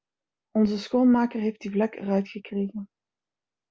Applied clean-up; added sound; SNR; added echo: none; none; none; none.